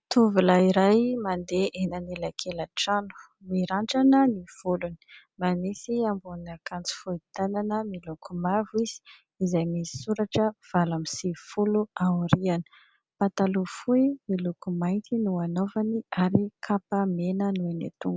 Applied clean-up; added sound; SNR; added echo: none; none; none; none.